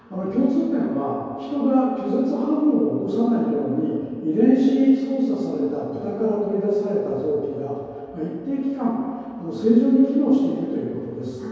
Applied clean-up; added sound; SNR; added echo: none; none; none; reverberation time 2.2 s.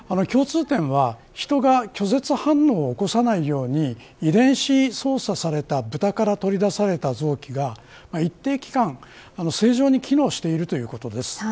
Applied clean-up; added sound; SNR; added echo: none; none; none; none.